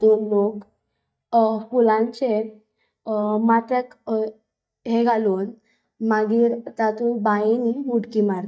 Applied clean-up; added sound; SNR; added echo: neural mask model DeepFilterNet 3.